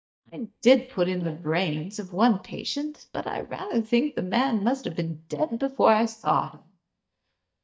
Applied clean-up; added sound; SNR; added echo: neural mask model DeepFilterNet 3.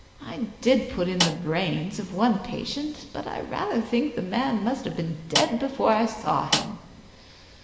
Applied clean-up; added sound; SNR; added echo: none; Snare drum; 5 dB; reverberation time 1.7 s.